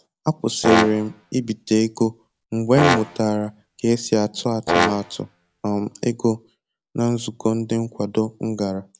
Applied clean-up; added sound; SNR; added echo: none; Brass instrument; 3 dB; none.